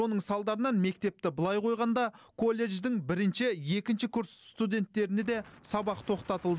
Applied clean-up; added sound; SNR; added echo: none; none; none; none.